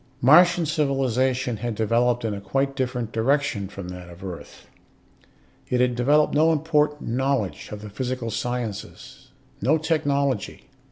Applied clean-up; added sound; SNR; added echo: none; none; none; none.